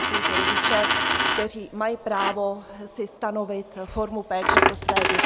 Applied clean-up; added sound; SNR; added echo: none; Coin (dropping); -4 dB; none.